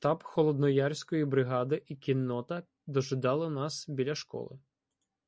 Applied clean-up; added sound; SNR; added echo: none; none; none; none.